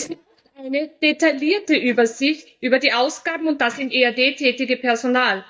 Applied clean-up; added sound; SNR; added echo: neural mask model DeepFilterNet 3.